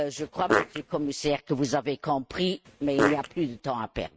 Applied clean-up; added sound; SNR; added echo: neural mask model RNNoise.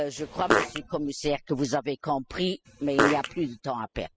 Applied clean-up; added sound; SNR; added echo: classical method spectral subtraction.